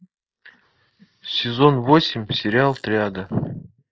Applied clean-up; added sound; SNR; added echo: neural mask model Resemble Enhance denoiser.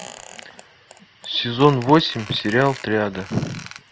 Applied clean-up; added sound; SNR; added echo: none; Squeak; 19 dB; none.